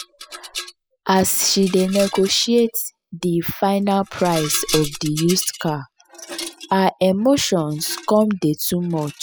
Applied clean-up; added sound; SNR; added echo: classical method spectral subtraction.